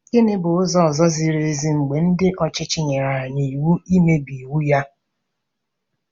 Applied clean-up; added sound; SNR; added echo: none; none; none; none.